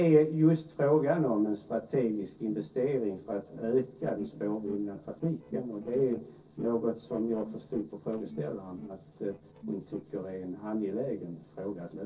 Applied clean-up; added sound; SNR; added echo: neural separator model SepFormer DNS4.